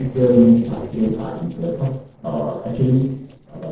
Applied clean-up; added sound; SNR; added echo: neural separator model SepFormer DNS4.